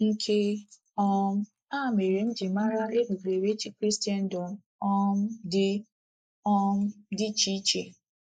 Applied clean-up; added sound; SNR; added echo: neural mask model Resemble Enhance denoiser.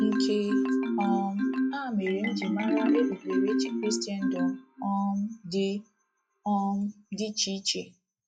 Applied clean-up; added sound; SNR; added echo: classical method log-MMSE.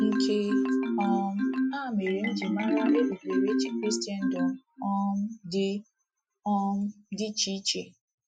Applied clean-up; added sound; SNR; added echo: classical method Wiener filter.